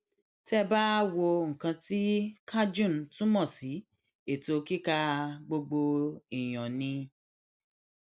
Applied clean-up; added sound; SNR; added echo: none; none; none; none.